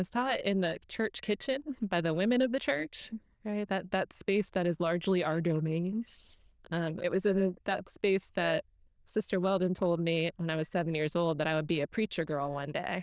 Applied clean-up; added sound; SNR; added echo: neural diffusion model UNIVERSE++.